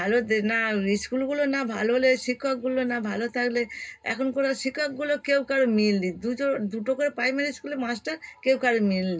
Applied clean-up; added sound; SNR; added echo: none; none; none; reverberation time 0.2 s.